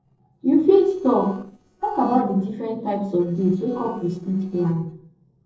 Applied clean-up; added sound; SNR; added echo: neural separator model SepFormer DNS4.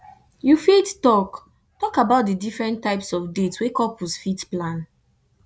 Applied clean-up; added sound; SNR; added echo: none; none; none; none.